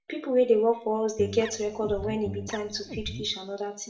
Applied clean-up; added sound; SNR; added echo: none; Guitar; 10 dB; reverberation time 0.5 s.